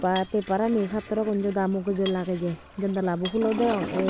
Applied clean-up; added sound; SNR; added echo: none; Toilet flush + Cutlery, silverware; 10 dB; none.